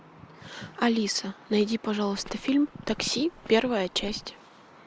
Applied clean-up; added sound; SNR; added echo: none; Walk, footsteps; 19 dB; none.